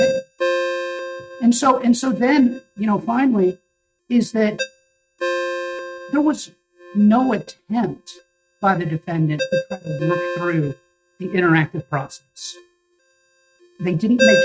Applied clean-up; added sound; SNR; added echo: neural mask model RNNoise.